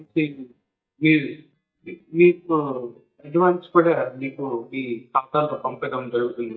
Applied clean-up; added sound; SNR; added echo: neural mask model DeepFilterNet 3.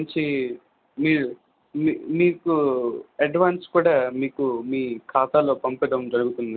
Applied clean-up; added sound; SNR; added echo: none; none; none; none.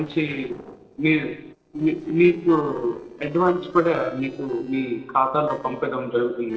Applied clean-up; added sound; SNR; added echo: neural separator model SepFormer DNS4.